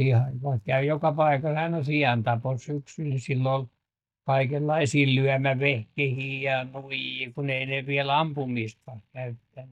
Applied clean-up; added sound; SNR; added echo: neural mask model DeepFilterNet 3.